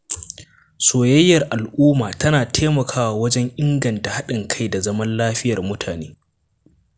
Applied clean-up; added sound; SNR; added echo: none; none; none; none.